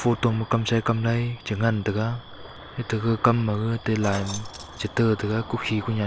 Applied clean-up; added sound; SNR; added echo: none; Keys jangling + Ocean; 16 dB; none.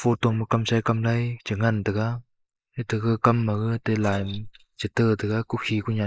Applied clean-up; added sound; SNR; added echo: neural mask model Resemble Enhance denoiser.